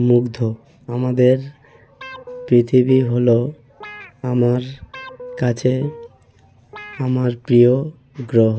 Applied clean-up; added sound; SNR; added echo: none; Guitar; 19 dB; none.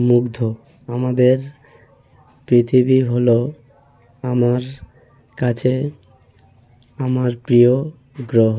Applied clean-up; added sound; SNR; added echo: none; none; none; none.